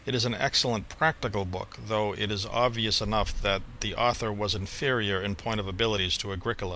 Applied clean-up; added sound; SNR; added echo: none; Car passing by; 13 dB; none.